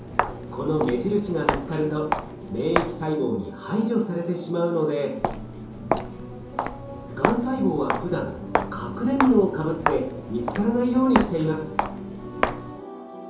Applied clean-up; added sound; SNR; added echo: none; Walk, footsteps; 5 dB; reverberation time 2.8 s.